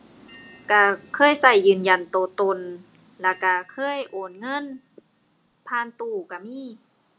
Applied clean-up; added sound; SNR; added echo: none; Bell; 12 dB; none.